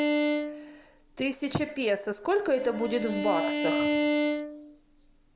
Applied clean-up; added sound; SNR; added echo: none; Bowed string instrument; 0 dB; none.